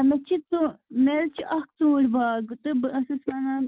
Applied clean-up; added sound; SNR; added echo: none; none; none; none.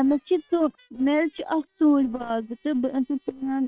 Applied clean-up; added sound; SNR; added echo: neural separator model SepFormer WHAM!.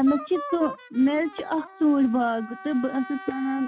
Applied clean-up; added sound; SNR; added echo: none; Wind instrument, woodwind instrument; 15 dB; none.